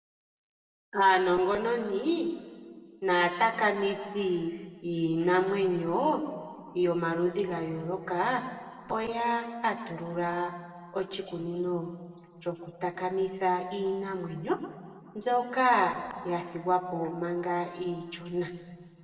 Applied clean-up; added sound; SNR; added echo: neural separator model SepFormer DNS4.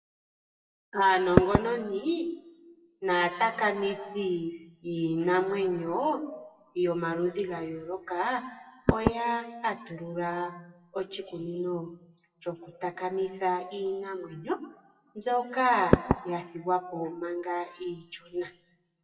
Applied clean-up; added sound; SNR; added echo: classical method WPE with log-MMSE.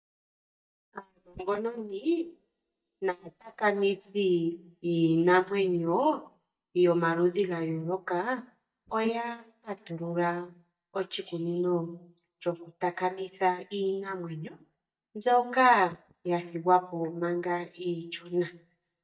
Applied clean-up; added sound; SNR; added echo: neural mask model DeepFilterNet 3.